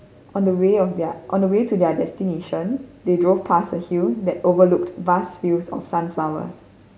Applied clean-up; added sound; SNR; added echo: none; none; none; none.